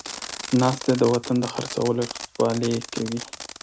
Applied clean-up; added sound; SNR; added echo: none; Fireworks; 12 dB; none.